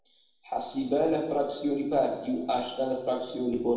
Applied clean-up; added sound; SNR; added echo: none; none; none; reverberation time 0.8 s.